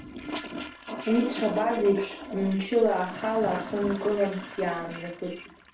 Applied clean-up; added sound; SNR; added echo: none; Toilet flush; 10 dB; reverberation time 0.3 s.